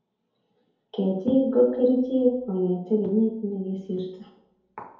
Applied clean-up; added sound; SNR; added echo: none; none; none; reverberation time 2.1 s.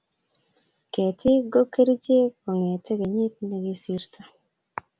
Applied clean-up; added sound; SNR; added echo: none; none; none; none.